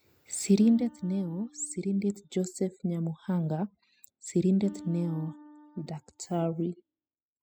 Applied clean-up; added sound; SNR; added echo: classical method spectral subtraction.